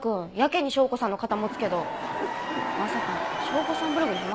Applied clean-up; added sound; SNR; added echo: none; Crowd / Cheering; 2 dB; none.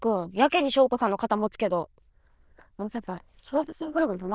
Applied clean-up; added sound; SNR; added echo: neural diffusion model UNIVERSE++.